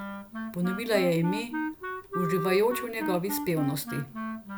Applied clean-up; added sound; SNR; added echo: none; Wind instrument, woodwind instrument; 6 dB; none.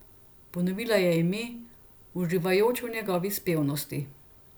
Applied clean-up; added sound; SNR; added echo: none; none; none; none.